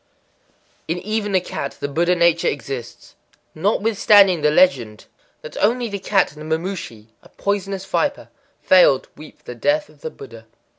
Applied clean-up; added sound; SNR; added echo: none; none; none; none.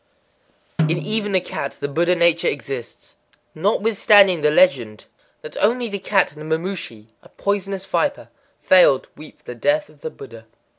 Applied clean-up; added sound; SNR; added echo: none; Snare drum; 7 dB; none.